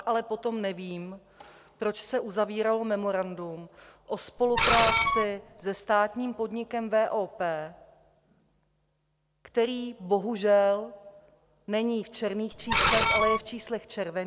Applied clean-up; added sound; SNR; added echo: none; Screech; -4 dB; none.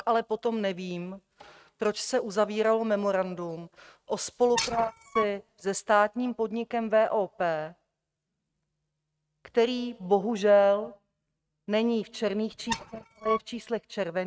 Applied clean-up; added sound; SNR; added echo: neural mask model RNNoise.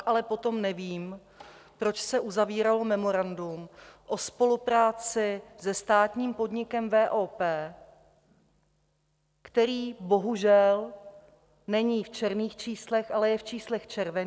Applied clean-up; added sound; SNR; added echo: none; none; none; none.